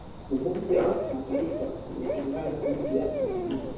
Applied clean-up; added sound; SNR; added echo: none; Cricket / Bird; 3 dB; reverberation time 0.9 s.